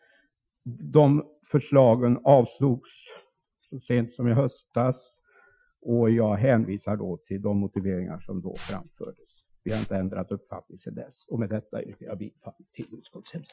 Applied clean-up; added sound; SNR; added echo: classical method Wiener filter.